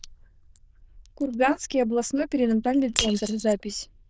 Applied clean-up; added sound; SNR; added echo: neural diffusion model UNIVERSE++.